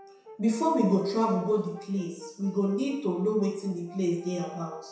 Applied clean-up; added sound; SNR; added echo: none; Brass instrument; 19 dB; reverberation time 0.7 s.